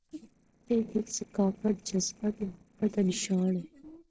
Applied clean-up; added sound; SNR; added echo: neural separator model SepFormer DNS4.